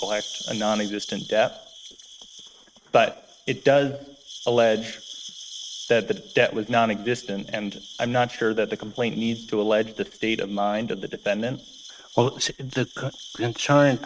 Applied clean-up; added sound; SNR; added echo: neural mask model RNNoise.